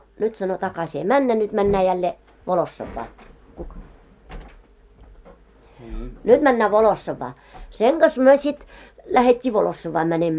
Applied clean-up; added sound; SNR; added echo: none; none; none; none.